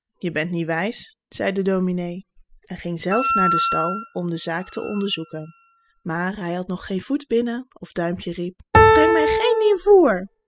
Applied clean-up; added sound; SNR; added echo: classical method spectral subtraction.